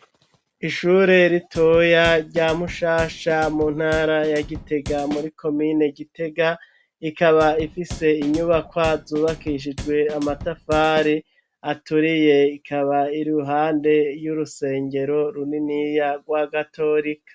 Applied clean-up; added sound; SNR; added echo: none; Drum kit; 15 dB; none.